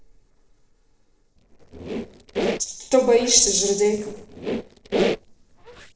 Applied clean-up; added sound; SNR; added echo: neural separator model SepFormer DNS4.